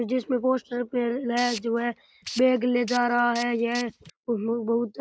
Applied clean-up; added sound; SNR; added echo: neural mask model Resemble Enhance denoiser.